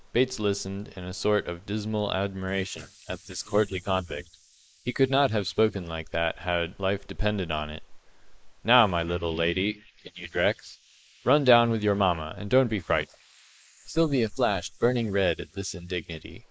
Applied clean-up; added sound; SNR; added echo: neural mask model Resemble Enhance denoiser.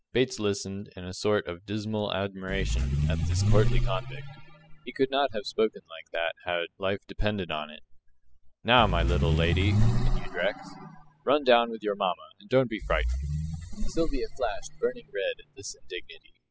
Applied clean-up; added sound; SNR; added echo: classical method spectral subtraction.